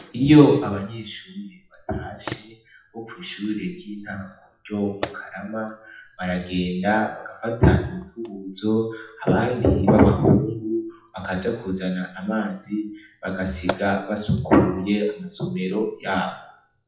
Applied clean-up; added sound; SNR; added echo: classical method WPE with log-MMSE.